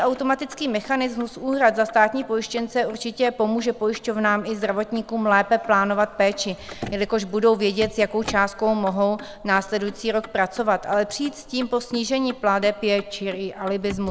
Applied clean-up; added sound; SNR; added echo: none; Motor vehicle (road); 19 dB; none.